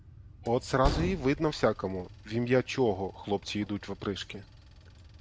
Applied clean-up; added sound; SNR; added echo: none; Train; 9 dB; none.